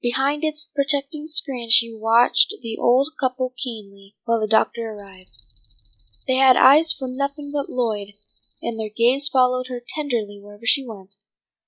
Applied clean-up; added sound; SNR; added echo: classical method log-MMSE.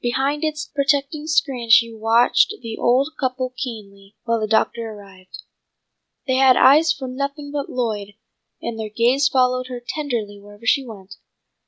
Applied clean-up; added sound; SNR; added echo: none; none; none; none.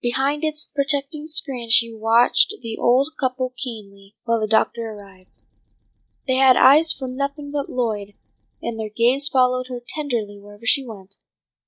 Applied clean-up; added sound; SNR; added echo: neural mask model DeepFilterNet 3.